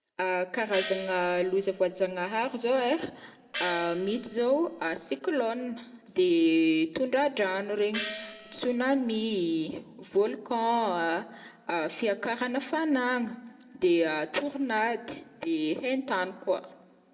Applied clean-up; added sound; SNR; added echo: none; Gong; 12 dB; reverberation time 1.1 s.